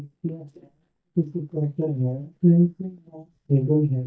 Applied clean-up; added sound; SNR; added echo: neural mask model DeepFilterNet 3.